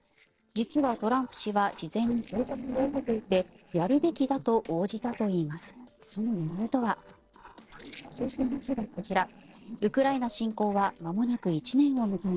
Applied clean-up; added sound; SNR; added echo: neural separator model SepFormer DNS4.